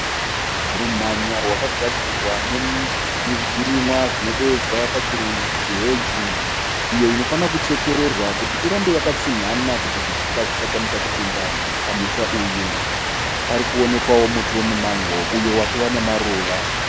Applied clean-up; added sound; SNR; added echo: none; Rain; -1 dB; none.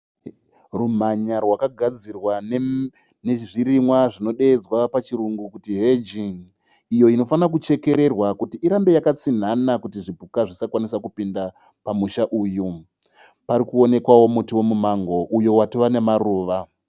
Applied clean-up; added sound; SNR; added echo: none; none; none; none.